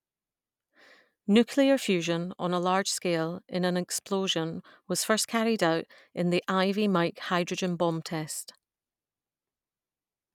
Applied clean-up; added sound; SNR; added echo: none; none; none; none.